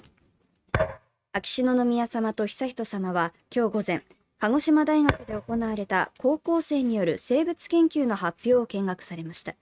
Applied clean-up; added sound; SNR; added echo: neural mask model RNNoise.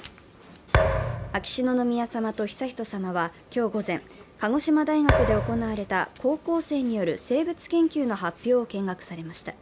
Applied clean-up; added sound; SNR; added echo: none; Thump, thud; 0 dB; none.